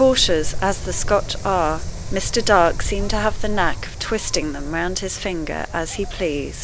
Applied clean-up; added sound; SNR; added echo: none; Wind; 4 dB; none.